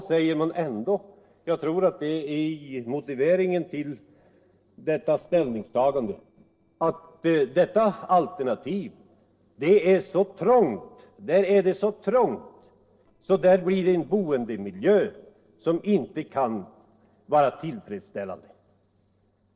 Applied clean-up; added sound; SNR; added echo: neural separator model SepFormer DNS4.